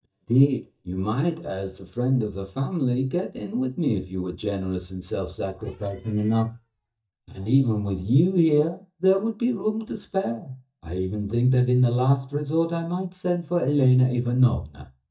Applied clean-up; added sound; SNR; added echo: neural mask model DeepFilterNet 3.